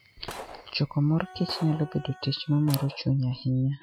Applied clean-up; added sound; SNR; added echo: classical method Wiener filter.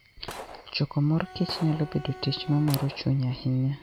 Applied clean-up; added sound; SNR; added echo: none; Bowed string instrument + Gunshot, gunfire; 16 dB; none.